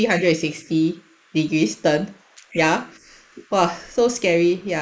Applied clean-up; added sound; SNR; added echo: neural mask model Resemble Enhance denoiser.